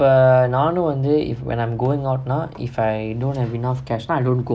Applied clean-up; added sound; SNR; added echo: none; none; none; none.